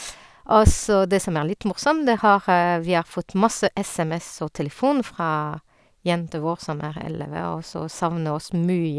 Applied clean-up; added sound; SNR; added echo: none; none; none; none.